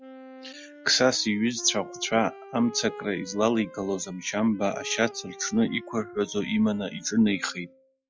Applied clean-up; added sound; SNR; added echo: classical method log-MMSE.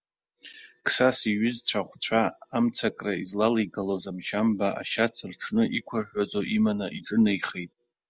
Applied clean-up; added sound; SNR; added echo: none; none; none; none.